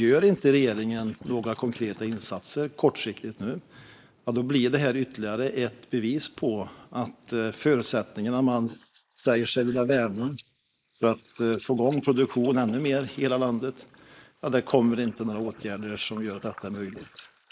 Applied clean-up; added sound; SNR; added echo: neural mask model Resemble Enhance denoiser.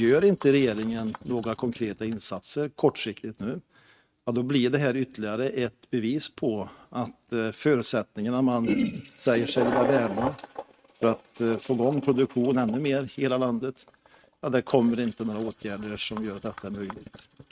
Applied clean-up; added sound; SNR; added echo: neural mask model RNNoise.